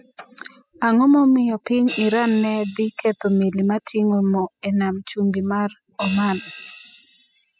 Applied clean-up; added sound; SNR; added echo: classical method spectral subtraction.